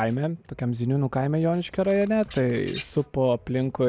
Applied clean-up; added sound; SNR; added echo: none; Bird vocalization, bird call, bird song; 19 dB; none.